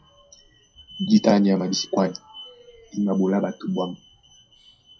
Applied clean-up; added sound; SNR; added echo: classical method WPE with log-MMSE.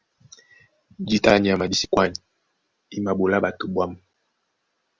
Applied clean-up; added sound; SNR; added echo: none; none; none; none.